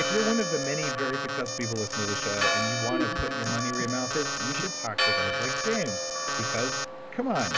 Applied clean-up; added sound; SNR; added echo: none; Alarm + Church bell; -2 dB; none.